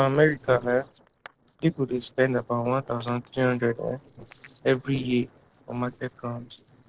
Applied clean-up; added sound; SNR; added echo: neural separator model SepFormer DNS4.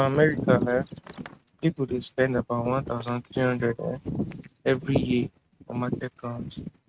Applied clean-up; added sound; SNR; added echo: neural mask model RNNoise.